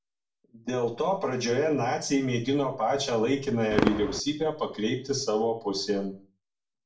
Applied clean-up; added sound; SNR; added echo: none; Fireworks; 10 dB; reverberation time 0.4 s.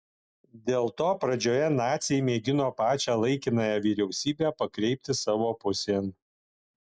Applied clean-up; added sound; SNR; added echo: none; none; none; none.